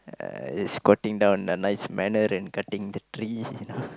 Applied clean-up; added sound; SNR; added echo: none; none; none; none.